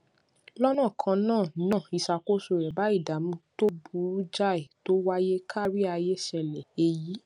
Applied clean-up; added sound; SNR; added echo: none; none; none; none.